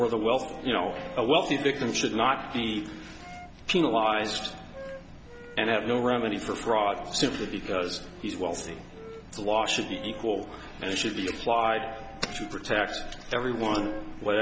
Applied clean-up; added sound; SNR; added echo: none; Wind instrument, woodwind instrument; 19 dB; none.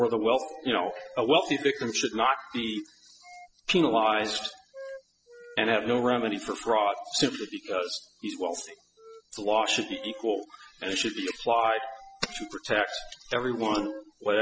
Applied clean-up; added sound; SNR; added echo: classical method spectral subtraction.